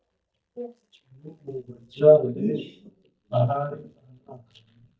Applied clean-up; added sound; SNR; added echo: neural mask model DeepFilterNet 3.